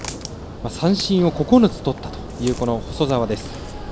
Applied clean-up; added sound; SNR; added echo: none; Walk, footsteps; 16 dB; reverberation time 0.7 s.